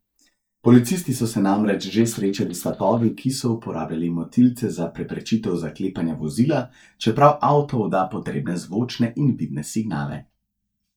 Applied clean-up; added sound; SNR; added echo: neural mask model DeepFilterNet 3.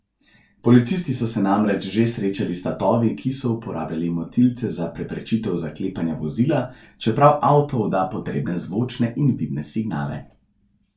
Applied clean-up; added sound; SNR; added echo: none; none; none; none.